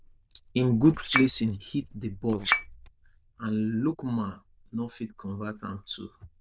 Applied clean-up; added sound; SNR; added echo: neural diffusion model UNIVERSE++.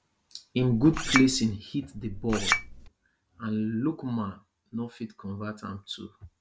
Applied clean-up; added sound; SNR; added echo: none; Chink, clink; 2 dB; none.